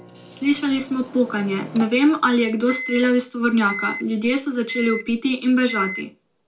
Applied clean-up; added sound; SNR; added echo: none; Microwave oven; 14 dB; reverberation time 0.2 s.